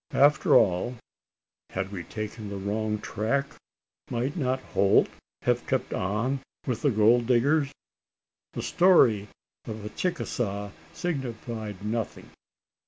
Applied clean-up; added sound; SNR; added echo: none; none; none; none.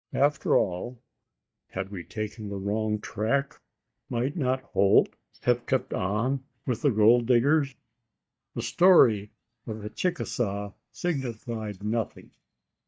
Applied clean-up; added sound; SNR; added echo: neural mask model DeepFilterNet 3.